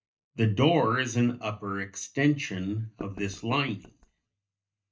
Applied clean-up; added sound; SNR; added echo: neural mask model DeepFilterNet 3.